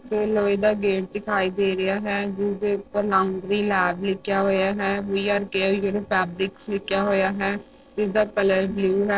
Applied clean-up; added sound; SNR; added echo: neural separator model SepFormer DNS4.